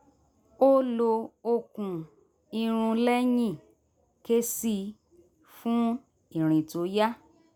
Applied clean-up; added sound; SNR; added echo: none; none; none; none.